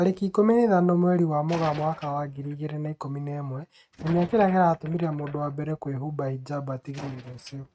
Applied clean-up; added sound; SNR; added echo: neural mask model RNNoise.